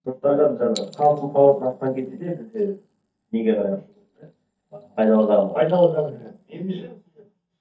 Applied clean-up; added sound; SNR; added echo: neural mask model DeepFilterNet 3.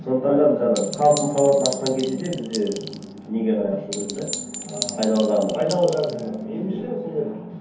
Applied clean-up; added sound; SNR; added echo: none; Chink, clink; 12 dB; reverberation time 0.6 s.